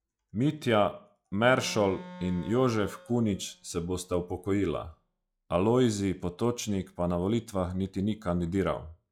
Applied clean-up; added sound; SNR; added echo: classical method log-MMSE.